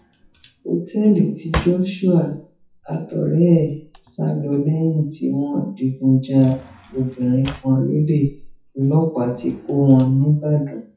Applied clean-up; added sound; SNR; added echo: classical method WPE with log-MMSE.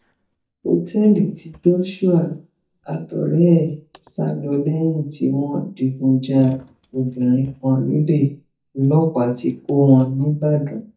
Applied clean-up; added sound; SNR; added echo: neural mask model DeepFilterNet 3.